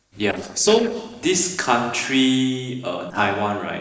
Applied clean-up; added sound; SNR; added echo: neural separator model SepFormer DNS4.